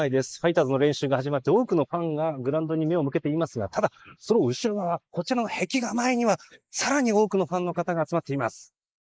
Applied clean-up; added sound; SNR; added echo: neural mask model Resemble Enhance denoiser.